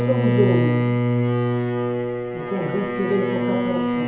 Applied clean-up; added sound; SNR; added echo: none; Bowed string instrument; -4 dB; reverberation time 0.7 s.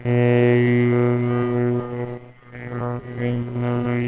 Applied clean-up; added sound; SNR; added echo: neural separator model SepFormer WHAMR!.